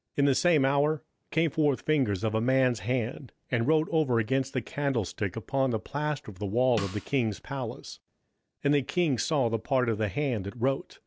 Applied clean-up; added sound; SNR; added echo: none; Snare drum; 16 dB; none.